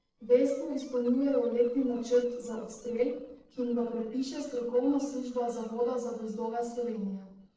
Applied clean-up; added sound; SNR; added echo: neural separator model SepFormer DNS4.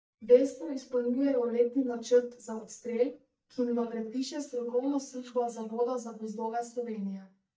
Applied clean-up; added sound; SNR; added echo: neural mask model DeepFilterNet 3.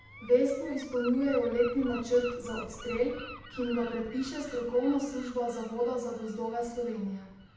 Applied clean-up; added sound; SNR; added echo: none; Gull, seagull; 16 dB; reverberation time 0.8 s.